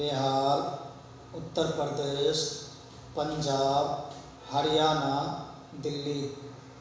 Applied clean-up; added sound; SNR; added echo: none; none; none; reverberation time 1.0 s.